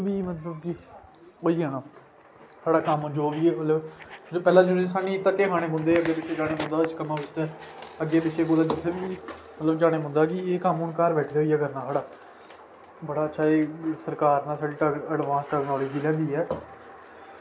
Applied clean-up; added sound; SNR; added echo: none; none; none; none.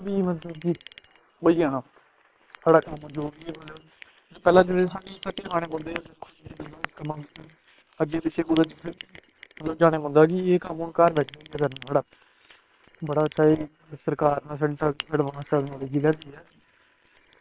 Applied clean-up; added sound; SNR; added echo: neural separator model SepFormer WHAM!.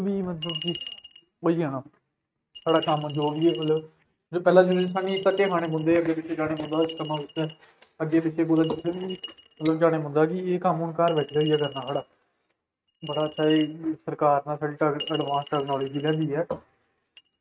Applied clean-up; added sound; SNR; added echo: neural mask model RNNoise.